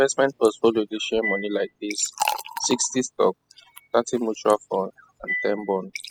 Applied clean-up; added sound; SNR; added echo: classical method spectral subtraction.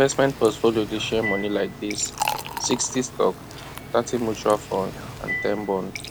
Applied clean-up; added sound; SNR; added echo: none; Liquid; 9 dB; none.